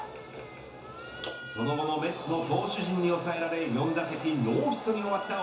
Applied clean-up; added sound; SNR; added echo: none; Cat; 17 dB; reverberation time 0.7 s.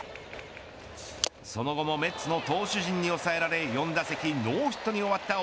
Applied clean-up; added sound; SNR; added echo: none; none; none; none.